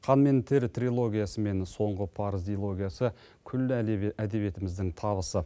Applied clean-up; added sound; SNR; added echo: none; none; none; none.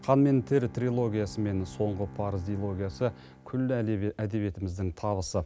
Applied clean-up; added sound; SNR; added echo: none; Bowed string instrument; 19 dB; none.